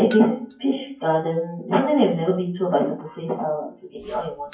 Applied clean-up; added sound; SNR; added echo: classical method WPE with log-MMSE.